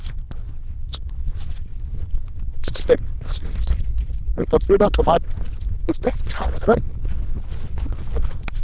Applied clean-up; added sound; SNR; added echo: neural diffusion model UNIVERSE++.